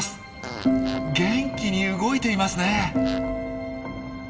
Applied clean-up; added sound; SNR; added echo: none; Fart; 17 dB; reverberation time 1.3 s.